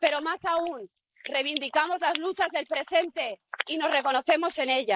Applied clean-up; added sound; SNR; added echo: neural mask model Resemble Enhance denoiser.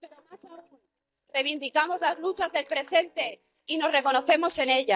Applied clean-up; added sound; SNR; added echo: neural mask model DeepFilterNet 3.